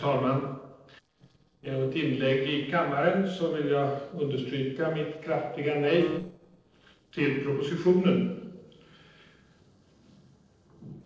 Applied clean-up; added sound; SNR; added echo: neural separator model SepFormer DNS4.